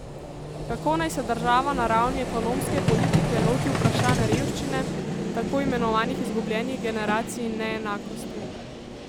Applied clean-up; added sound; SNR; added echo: none; Vehicle; -1 dB; none.